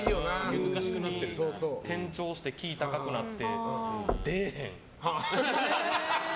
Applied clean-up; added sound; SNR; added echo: none; Knock / Wood; 9 dB; none.